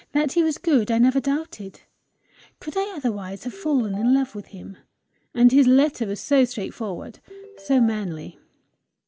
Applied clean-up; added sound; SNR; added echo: none; Ringtone; 20 dB; none.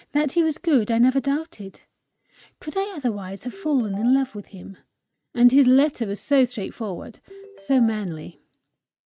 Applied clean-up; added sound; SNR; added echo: neural mask model RNNoise.